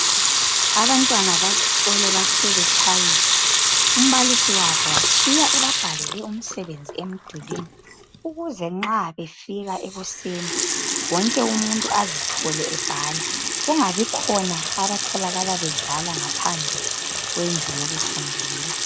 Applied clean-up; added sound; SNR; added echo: none; Sink (filling or washing) / Water tap, faucet / Liquid; -5 dB; none.